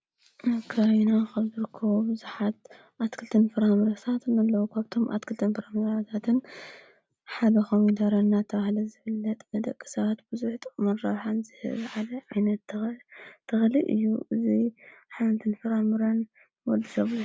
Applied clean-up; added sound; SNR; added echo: none; none; none; none.